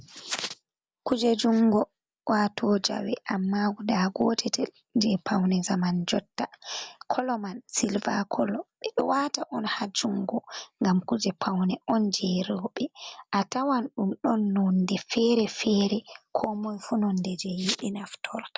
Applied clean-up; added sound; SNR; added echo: none; none; none; none.